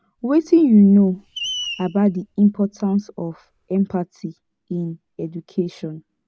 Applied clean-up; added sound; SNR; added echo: none; Screech; 16 dB; none.